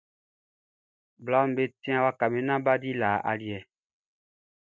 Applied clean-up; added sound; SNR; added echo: none; none; none; none.